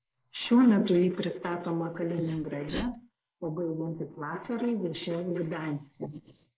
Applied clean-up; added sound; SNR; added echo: neural mask model Resemble Enhance denoiser.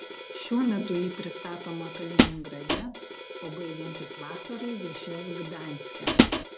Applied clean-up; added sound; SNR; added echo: none; Hi-hat; -4 dB; none.